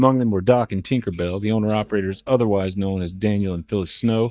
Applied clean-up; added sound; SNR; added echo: neural mask model DeepFilterNet 3.